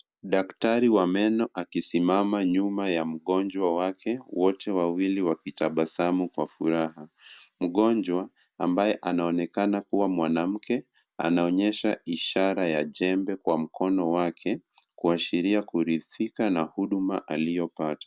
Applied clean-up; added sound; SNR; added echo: none; none; none; none.